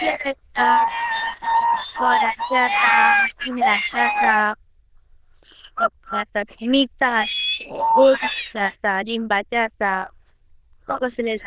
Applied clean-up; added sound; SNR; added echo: neural diffusion model UNIVERSE++.